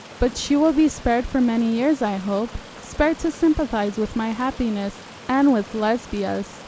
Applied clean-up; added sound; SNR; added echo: none; Stream; 18 dB; none.